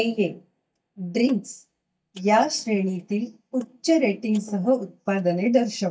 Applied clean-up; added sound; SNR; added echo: neural mask model DeepFilterNet 3.